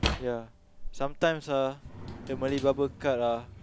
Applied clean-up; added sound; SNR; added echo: none; Drawer open or close; 7 dB; none.